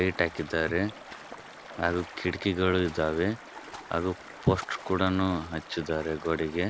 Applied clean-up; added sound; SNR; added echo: none; Stream; 15 dB; none.